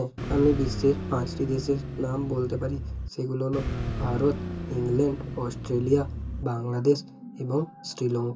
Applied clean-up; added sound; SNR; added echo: none; Car; 5 dB; reverberation time 0.2 s.